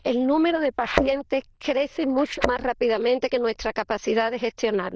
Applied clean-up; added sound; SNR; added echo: neural diffusion model UNIVERSE++.